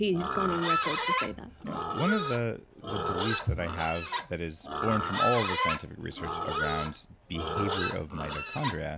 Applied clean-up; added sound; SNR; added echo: none; Livestock, farm animals, working animals; 0 dB; none.